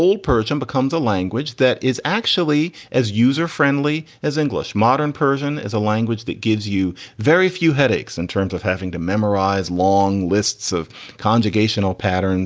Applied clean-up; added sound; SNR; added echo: none; none; none; none.